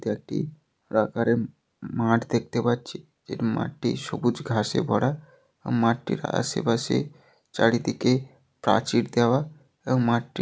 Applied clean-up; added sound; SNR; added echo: none; none; none; none.